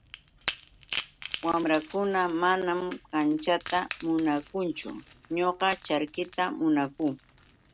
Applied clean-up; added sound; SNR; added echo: none; Crack / Crackle; 15 dB; none.